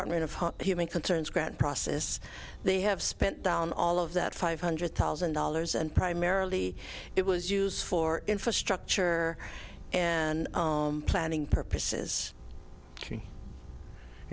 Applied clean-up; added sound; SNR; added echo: none; Wind; 14 dB; none.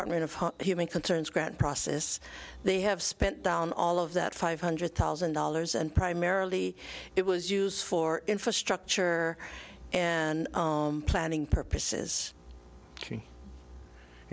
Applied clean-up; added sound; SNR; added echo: none; none; none; none.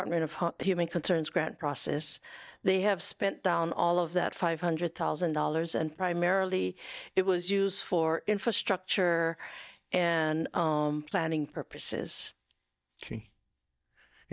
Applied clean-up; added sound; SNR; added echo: neural mask model DeepFilterNet 3.